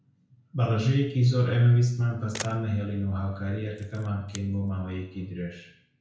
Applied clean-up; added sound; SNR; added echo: none; Camera; 19 dB; reverberation time 0.5 s.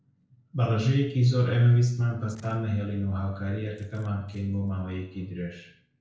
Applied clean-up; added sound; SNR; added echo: neural separator model SepFormer DNS4.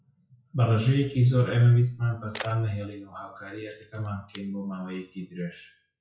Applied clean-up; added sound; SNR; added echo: classical method WPE with log-MMSE.